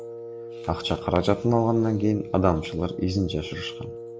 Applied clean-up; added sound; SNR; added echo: none; Wind instrument, woodwind instrument; 12 dB; none.